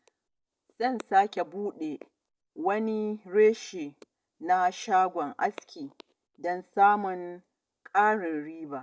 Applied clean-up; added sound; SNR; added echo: none; none; none; none.